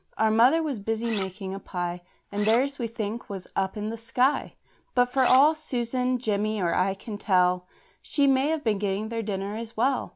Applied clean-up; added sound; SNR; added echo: none; Cutlery, silverware; 8 dB; none.